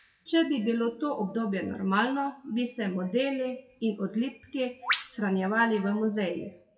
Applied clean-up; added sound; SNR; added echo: classical method WPE with log-MMSE.